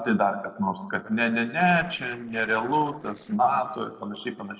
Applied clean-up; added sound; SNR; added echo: neural separator model SepFormer DNS4.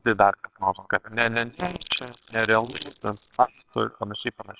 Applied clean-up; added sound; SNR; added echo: neural separator model SepFormer WHAMR!.